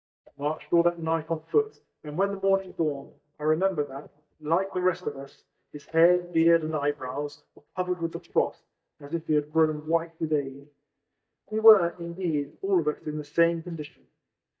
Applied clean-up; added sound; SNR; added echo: neural mask model DeepFilterNet 3.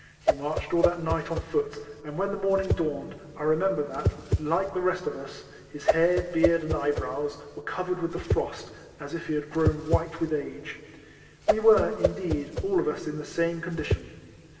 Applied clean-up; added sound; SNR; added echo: none; Whoosh, swoosh, swish; 4 dB; reverberation time 2.9 s.